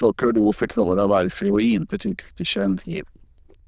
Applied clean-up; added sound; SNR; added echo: neural diffusion model UNIVERSE++.